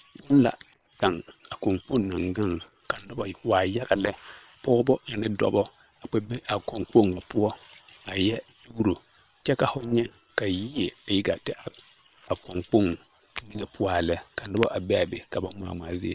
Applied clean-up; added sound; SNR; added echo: neural separator model SepFormer WHAM!.